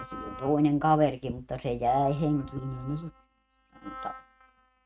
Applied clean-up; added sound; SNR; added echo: neural mask model RNNoise.